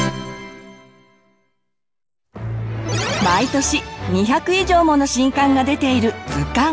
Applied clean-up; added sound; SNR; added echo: none; none; none; none.